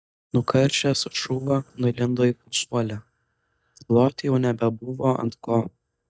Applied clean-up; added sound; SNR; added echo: neural mask model DeepFilterNet 3.